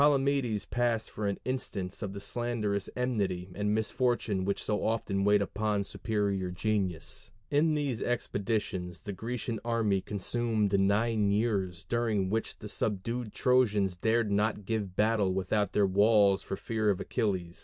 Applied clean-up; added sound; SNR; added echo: none; none; none; none.